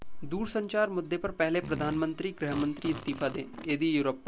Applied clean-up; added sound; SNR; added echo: none; Fart; 13 dB; none.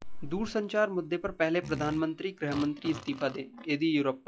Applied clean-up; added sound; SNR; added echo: classical method log-MMSE.